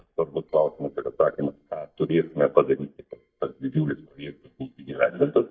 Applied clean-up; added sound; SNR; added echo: neural mask model DeepFilterNet 3.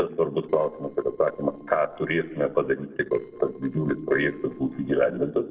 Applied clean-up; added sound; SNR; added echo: neural separator model SepFormer DNS4.